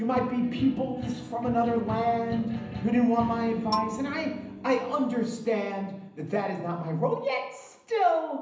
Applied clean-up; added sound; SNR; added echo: none; Marimba, xylophone; 10 dB; reverberation time 0.8 s.